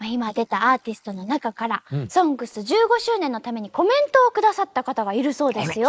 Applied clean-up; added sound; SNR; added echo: neural mask model Resemble Enhance denoiser.